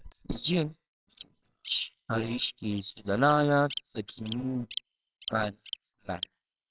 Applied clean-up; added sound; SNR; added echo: neural separator model SepFormer WHAMR!.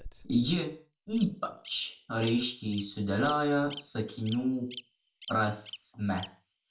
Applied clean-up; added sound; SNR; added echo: none; Bird vocalization, bird call, bird song; 17 dB; reverberation time 0.3 s.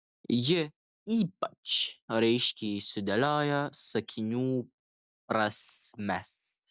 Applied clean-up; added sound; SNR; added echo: none; none; none; none.